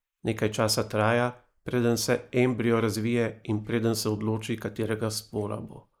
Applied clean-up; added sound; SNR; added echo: neural mask model Resemble Enhance denoiser.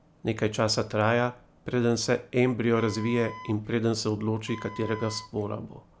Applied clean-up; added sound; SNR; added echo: none; Wind instrument, woodwind instrument; 17 dB; none.